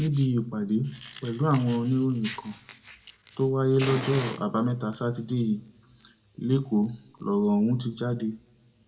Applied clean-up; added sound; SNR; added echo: none; Fire; 17 dB; reverberation time 0.5 s.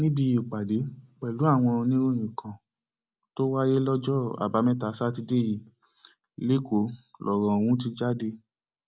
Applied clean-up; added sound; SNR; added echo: none; none; none; none.